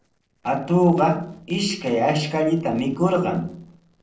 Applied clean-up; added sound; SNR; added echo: neural separator model SepFormer DNS4.